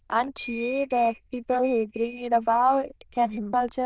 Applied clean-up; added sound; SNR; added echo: neural diffusion model UNIVERSE++.